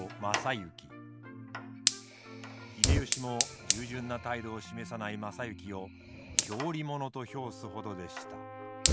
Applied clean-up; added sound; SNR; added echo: none; Fire; -4 dB; none.